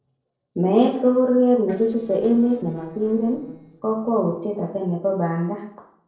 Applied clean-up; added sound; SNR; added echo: neural separator model SepFormer DNS4.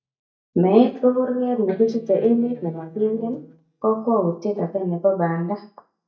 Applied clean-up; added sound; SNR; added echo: neural mask model DeepFilterNet 3.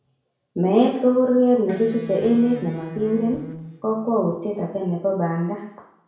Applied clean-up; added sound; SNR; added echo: none; Electric guitar; 15 dB; reverberation time 0.7 s.